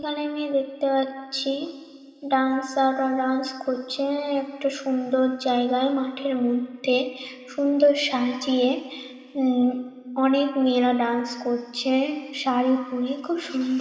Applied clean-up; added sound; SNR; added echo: none; none; none; reverberation time 2.9 s.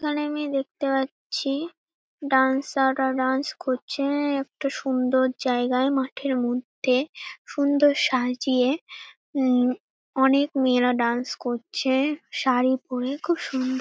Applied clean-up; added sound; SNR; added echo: none; none; none; none.